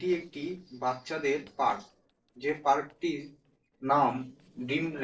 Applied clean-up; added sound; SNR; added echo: neural separator model SepFormer DNS4.